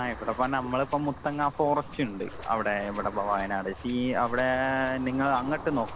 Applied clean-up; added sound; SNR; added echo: none; Ocean + Rattle (instrument); 13 dB; none.